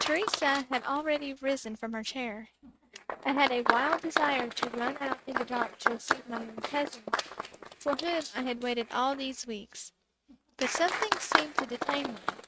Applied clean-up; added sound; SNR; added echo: neural mask model RNNoise.